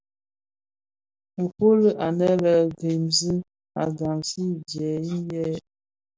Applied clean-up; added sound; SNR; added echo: none; none; none; none.